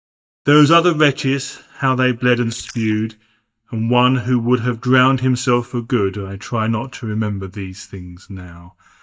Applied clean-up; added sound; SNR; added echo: neural mask model DeepFilterNet 3.